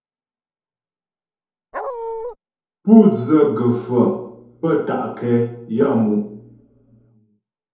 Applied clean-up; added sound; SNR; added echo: none; Dog; 7 dB; reverberation time 0.8 s.